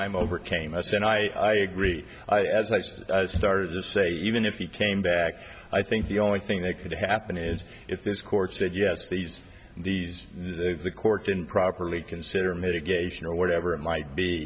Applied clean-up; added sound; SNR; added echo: none; none; none; none.